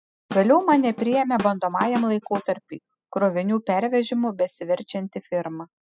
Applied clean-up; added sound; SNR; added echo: classical method spectral subtraction.